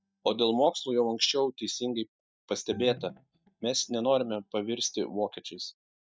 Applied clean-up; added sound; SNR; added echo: neural mask model DeepFilterNet 3.